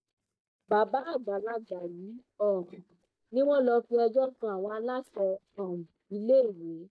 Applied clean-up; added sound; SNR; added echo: neural mask model DeepFilterNet 3.